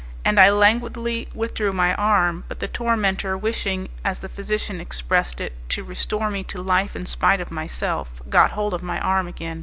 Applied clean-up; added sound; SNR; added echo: none; none; none; none.